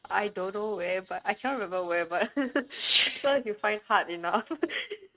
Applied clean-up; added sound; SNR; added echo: neural mask model RNNoise.